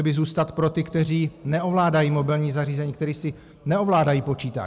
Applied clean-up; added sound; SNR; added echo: none; none; none; none.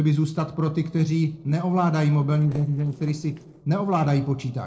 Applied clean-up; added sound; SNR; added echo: neural separator model SepFormer DNS4.